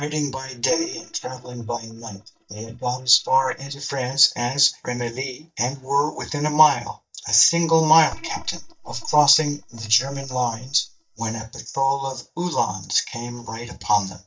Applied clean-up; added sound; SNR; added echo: neural mask model DeepFilterNet 3.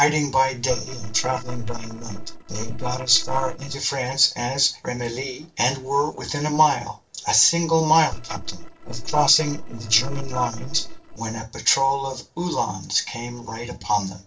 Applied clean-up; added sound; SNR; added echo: neural separator model SepFormer DNS4.